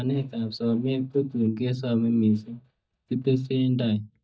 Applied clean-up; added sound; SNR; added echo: neural mask model DeepFilterNet 3.